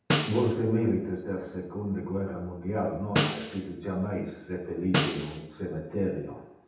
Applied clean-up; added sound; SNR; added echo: none; Snare drum; 3 dB; reverberation time 0.8 s.